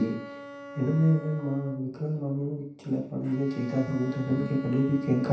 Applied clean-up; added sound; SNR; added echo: none; Bowed string instrument; 16 dB; reverberation time 0.7 s.